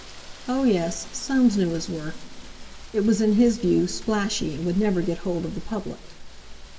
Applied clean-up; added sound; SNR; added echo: none; Rain; 20 dB; reverberation time 2.9 s.